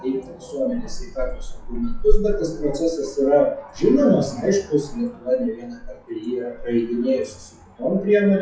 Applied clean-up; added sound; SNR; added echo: classical method WPE with log-MMSE.